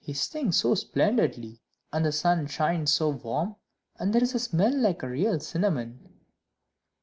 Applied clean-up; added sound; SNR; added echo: none; none; none; none.